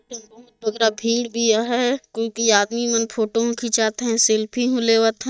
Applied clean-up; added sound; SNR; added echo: neural mask model DeepFilterNet 3.